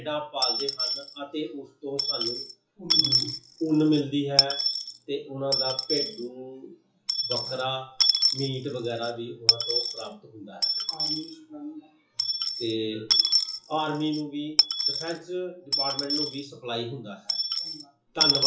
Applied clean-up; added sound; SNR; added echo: classical method WPE with log-MMSE.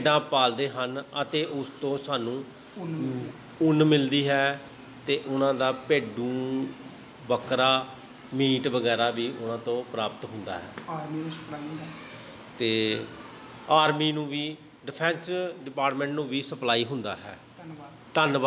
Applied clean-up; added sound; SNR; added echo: none; none; none; none.